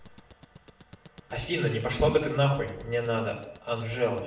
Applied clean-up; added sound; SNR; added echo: none; Tick-tock; 10 dB; reverberation time 0.6 s.